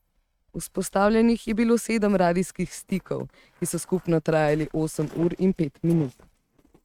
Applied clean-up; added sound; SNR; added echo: neural mask model RNNoise.